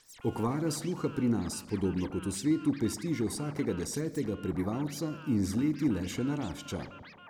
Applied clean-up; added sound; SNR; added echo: none; Scratching (performance technique); 20 dB; none.